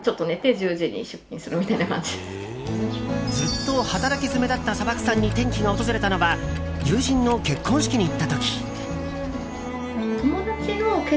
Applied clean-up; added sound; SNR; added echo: none; Wind + Tick-tock; 19 dB; none.